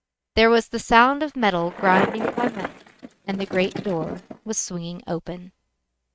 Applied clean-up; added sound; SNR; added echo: neural mask model RNNoise.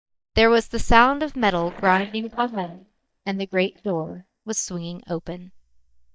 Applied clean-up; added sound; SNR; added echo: neural mask model DeepFilterNet 3.